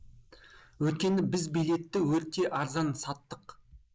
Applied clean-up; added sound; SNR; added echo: neural mask model Resemble Enhance denoiser.